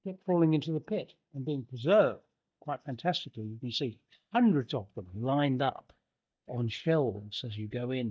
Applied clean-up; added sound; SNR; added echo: neural mask model DeepFilterNet 3.